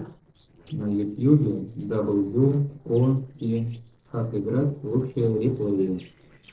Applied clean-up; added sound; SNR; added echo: neural separator model SepFormer DNS4.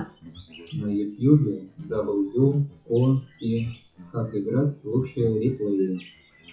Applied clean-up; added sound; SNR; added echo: classical method WPE with log-MMSE.